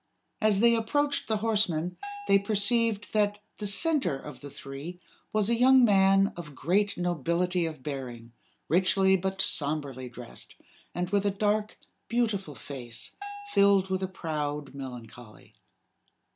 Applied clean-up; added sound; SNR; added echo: none; Bell; 16 dB; none.